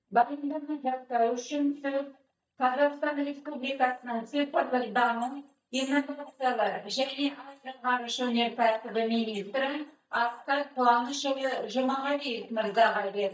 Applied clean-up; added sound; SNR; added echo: neural mask model DeepFilterNet 3.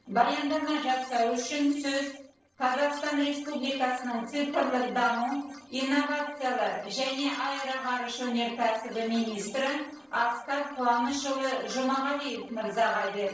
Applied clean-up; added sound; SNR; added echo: neural separator model SepFormer DNS4.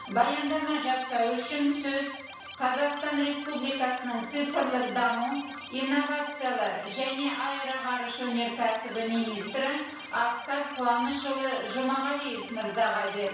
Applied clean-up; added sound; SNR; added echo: none; Keyboard (musical); 12 dB; reverberation time 0.7 s.